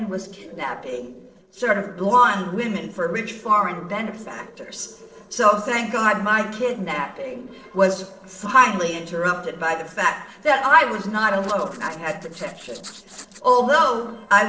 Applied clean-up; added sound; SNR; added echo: neural separator model SepFormer DNS4.